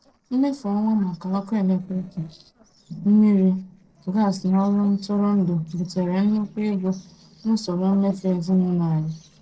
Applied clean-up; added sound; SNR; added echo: neural separator model SepFormer DNS4.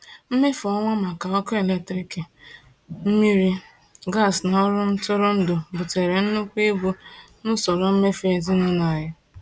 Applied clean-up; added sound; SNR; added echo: none; none; none; none.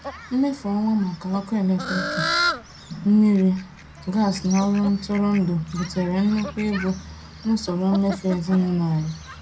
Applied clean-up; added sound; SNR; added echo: none; Fowl; 10 dB; reverberation time 0.2 s.